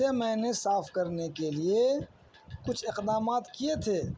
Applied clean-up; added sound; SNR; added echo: none; none; none; none.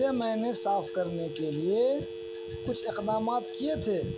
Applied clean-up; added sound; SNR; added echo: none; Telephone; 9 dB; none.